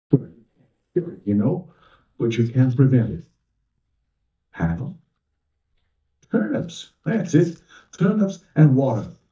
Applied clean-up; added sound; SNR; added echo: neural mask model DeepFilterNet 3.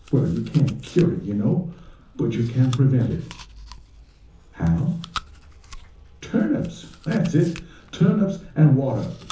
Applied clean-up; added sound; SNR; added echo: none; Chewing, mastication; 20 dB; reverberation time 0.7 s.